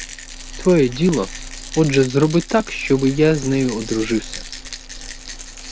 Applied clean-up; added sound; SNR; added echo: none; Rattle; 13 dB; none.